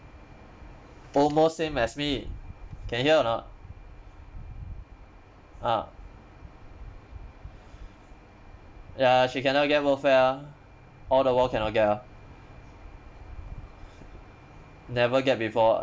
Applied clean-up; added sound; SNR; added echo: none; none; none; none.